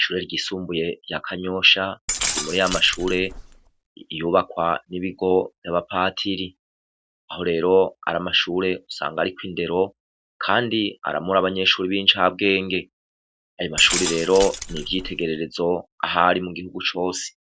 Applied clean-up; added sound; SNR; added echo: none; Glass; 6 dB; none.